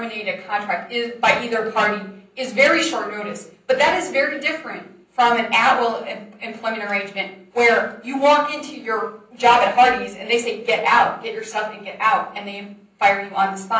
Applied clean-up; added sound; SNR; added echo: none; none; none; reverberation time 0.6 s.